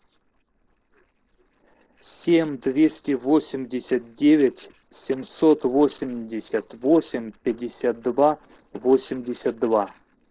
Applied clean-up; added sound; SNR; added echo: neural separator model SepFormer DNS4.